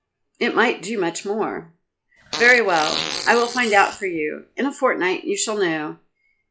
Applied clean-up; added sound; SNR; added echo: classical method log-MMSE.